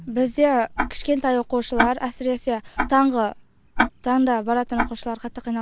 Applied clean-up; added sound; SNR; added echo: none; Tick-tock; 7 dB; none.